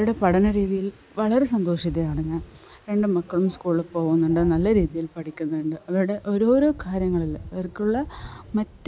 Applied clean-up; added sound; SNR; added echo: none; none; none; none.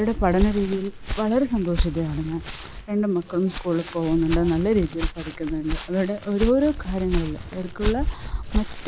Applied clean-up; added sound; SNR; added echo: none; Walk, footsteps; 6 dB; none.